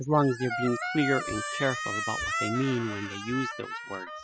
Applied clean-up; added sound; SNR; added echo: classical method spectral subtraction.